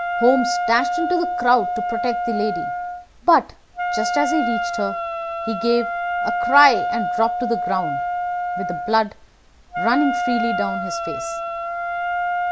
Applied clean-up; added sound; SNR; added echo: none; Wind instrument, woodwind instrument; 1 dB; none.